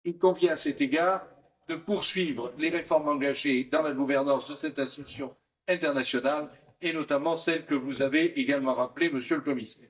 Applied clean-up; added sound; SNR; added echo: neural mask model DeepFilterNet 3.